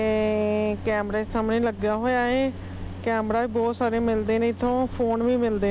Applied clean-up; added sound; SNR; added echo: none; none; none; none.